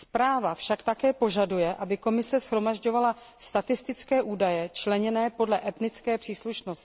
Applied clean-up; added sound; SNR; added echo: none; none; none; none.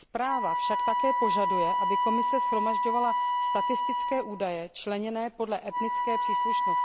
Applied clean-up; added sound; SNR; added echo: none; Wind instrument, woodwind instrument; -4 dB; none.